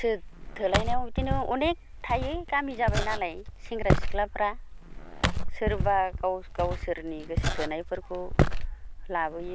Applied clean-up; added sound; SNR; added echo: none; Walk, footsteps; -1 dB; none.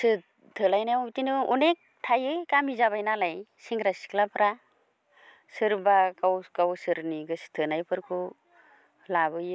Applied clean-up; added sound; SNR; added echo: none; none; none; none.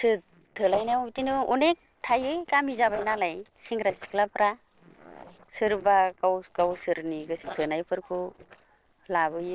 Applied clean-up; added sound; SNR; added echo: neural separator model SepFormer DNS4.